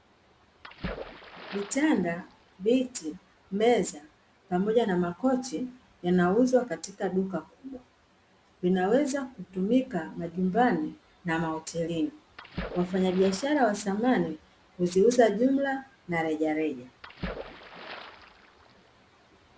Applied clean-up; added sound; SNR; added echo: none; Splash, splatter; 14 dB; none.